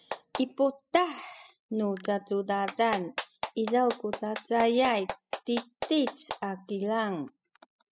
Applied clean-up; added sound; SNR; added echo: classical method spectral subtraction.